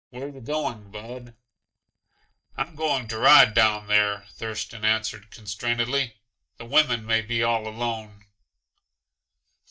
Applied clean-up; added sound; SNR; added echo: neural mask model DeepFilterNet 3.